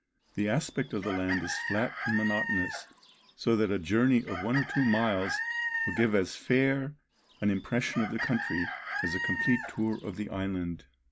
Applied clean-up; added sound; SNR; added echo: none; Chicken, rooster; 6 dB; none.